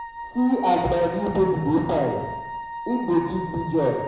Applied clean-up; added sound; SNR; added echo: none; Wind instrument, woodwind instrument; 11 dB; reverberation time 1.0 s.